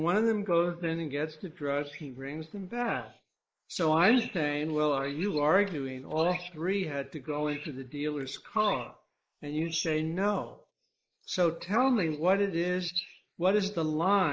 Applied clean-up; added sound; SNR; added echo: neural mask model Resemble Enhance denoiser.